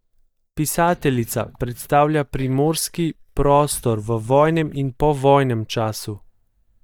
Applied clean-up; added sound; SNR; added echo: neural mask model DeepFilterNet 3.